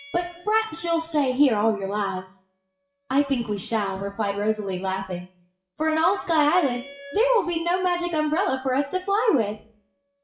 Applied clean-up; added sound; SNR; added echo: classical method WPE with log-MMSE.